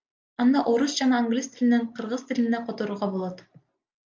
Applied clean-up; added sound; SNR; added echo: none; none; none; none.